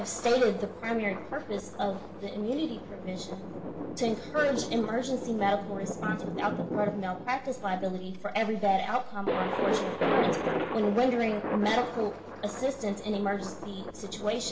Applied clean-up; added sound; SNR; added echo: none; Thunder; 4 dB; reverberation time 0.7 s.